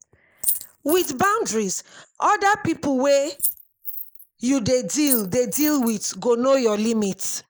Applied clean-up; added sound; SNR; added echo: neural mask model Resemble Enhance denoiser.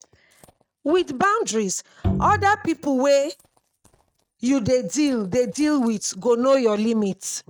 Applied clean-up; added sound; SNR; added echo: neural mask model RNNoise.